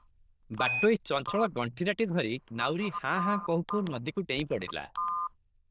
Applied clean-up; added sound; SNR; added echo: neural diffusion model UNIVERSE++.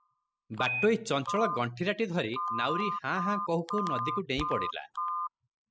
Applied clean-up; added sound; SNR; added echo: classical method spectral subtraction.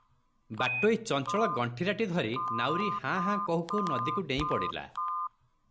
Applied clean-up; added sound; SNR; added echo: none; Telephone; 3 dB; none.